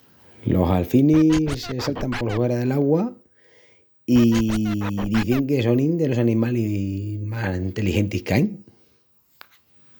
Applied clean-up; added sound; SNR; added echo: none; Scratching (performance technique); 10 dB; none.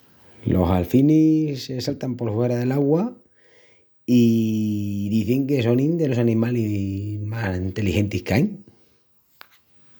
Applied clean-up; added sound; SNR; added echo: none; none; none; none.